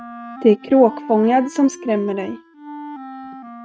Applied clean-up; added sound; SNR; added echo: neural mask model RNNoise.